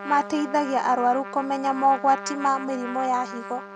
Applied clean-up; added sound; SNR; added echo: none; Trumpet; 11 dB; none.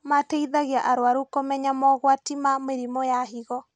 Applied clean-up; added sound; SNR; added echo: none; none; none; none.